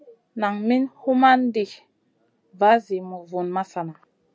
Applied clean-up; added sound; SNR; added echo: none; none; none; none.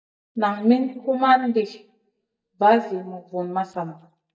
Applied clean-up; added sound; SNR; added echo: neural mask model DeepFilterNet 3.